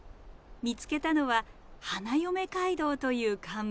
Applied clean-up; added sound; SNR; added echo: none; none; none; none.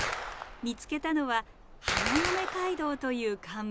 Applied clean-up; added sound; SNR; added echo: none; Gunshot, gunfire; 3 dB; none.